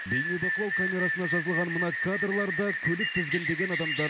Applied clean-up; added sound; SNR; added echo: none; Rain; -1 dB; none.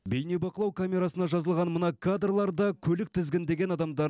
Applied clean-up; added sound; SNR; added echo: none; none; none; none.